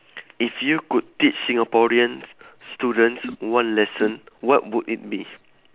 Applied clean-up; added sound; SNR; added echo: none; Snare drum; 16 dB; none.